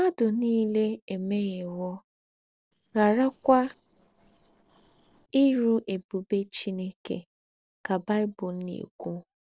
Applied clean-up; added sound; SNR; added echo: neural separator model SepFormer DNS4.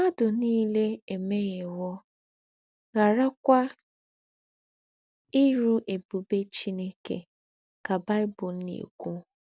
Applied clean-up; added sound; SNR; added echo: none; none; none; none.